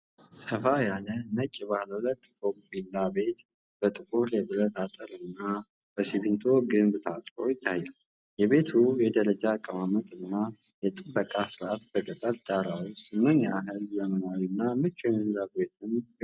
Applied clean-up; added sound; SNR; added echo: none; none; none; none.